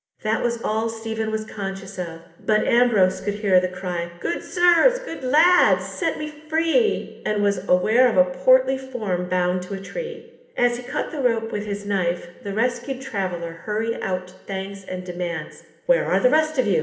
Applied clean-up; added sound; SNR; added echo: none; none; none; reverberation time 1.0 s.